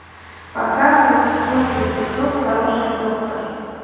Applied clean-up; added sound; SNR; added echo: none; Car passing by; 13 dB; reverberation time 2.1 s.